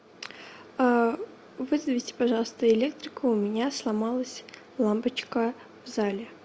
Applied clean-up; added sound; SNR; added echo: none; none; none; none.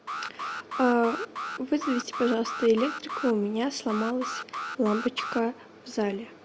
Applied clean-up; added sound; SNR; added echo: none; Alarm; 8 dB; none.